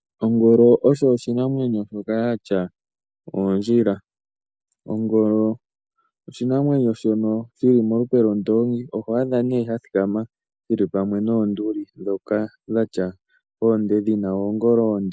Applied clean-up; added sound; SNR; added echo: none; none; none; none.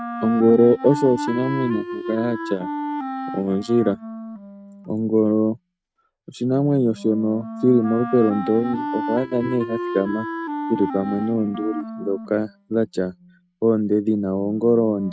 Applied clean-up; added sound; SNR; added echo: neural mask model RNNoise.